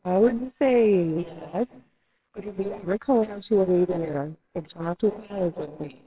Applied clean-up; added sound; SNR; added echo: neural separator model SepFormer WHAMR!.